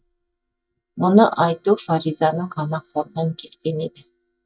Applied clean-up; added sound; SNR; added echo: neural mask model DeepFilterNet 3.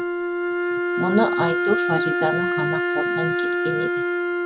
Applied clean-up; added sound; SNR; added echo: none; Wind instrument, woodwind instrument; -4 dB; none.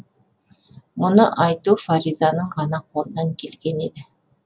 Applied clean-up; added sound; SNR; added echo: none; none; none; none.